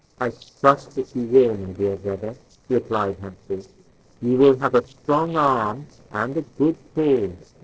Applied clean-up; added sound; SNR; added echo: neural separator model SepFormer DNS4.